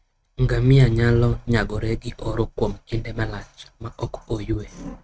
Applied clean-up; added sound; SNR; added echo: neural mask model RNNoise.